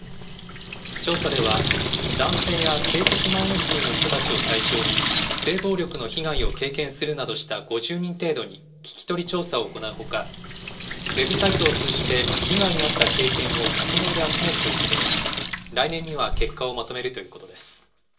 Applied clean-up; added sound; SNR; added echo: none; Sink (filling or washing) / Water tap, faucet; -2 dB; reverberation time 0.2 s.